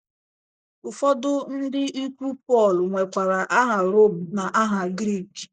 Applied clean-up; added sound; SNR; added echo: neural mask model Resemble Enhance denoiser.